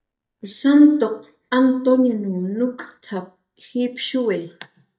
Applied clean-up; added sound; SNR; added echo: neural mask model DeepFilterNet 3.